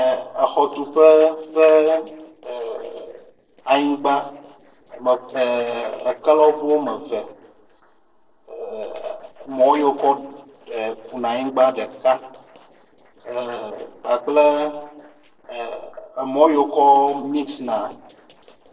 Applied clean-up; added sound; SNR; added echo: neural separator model SepFormer DNS4.